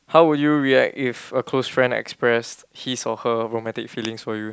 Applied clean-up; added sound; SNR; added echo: none; none; none; none.